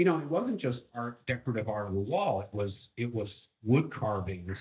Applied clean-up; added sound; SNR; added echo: neural mask model DeepFilterNet 3.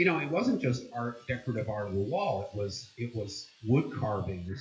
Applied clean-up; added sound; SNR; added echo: classical method WPE with log-MMSE.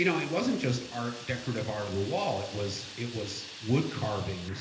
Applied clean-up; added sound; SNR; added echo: none; Fire; 14 dB; reverberation time 1.4 s.